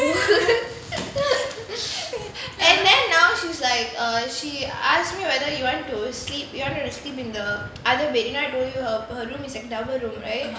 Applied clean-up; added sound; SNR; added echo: none; none; none; none.